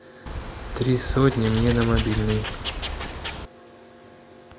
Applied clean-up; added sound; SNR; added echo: none; Wild animals; 4 dB; none.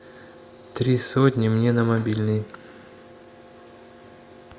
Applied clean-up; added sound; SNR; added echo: none; none; none; none.